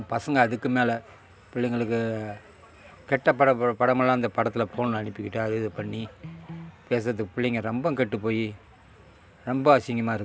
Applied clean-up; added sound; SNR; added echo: none; Electric guitar; 18 dB; none.